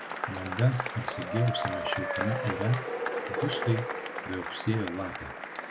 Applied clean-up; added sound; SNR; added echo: none; Applause / Crowd / Cheering; 2 dB; none.